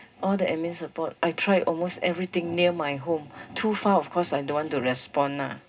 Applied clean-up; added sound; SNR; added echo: none; none; none; reverberation time 0.2 s.